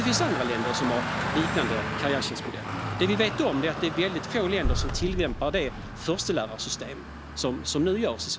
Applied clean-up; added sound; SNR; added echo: none; Boom + Traffic noise, roadway noise; 3 dB; none.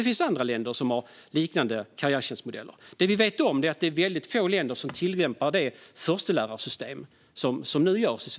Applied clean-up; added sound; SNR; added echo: none; none; none; none.